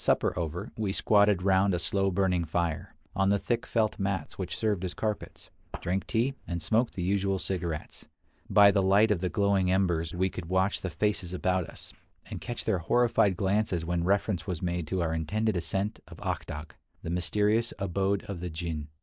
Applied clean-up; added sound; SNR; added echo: neural mask model Resemble Enhance denoiser.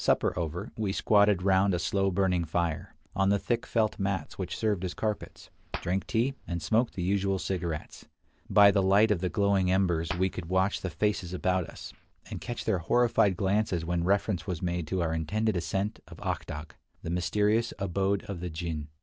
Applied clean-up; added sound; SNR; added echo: none; Hands; 20 dB; none.